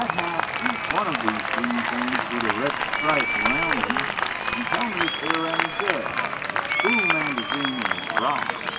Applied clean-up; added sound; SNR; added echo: none; Applause; -4 dB; reverberation time 2.5 s.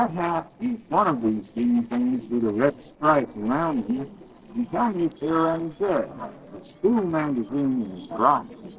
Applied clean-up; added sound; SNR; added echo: neural separator model SepFormer DNS4.